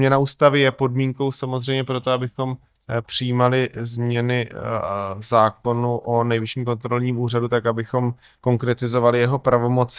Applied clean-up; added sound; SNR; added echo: neural mask model DeepFilterNet 3.